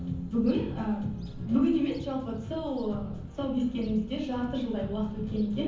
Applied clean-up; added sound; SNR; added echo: none; Gull, seagull / Fowl; 17 dB; reverberation time 0.7 s.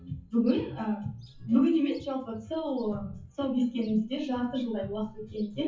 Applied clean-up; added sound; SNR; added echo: classical method WPE with log-MMSE.